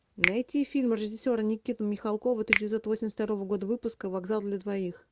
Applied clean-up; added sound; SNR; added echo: none; Finger snapping; 6 dB; none.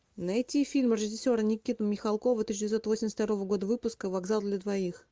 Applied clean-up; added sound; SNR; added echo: none; none; none; none.